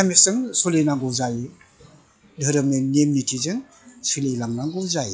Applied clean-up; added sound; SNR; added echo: classical method log-MMSE.